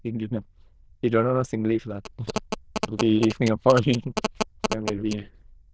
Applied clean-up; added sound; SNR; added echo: neural diffusion model UNIVERSE++.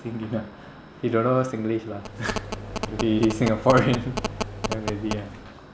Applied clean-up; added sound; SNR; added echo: none; Telephone; 6 dB; none.